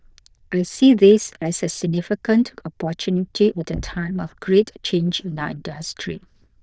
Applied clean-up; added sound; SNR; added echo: neural diffusion model UNIVERSE++.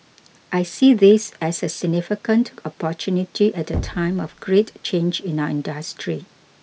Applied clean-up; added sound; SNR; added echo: none; Knock; 18 dB; none.